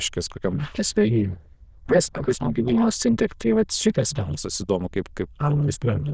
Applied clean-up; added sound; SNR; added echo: neural diffusion model UNIVERSE++.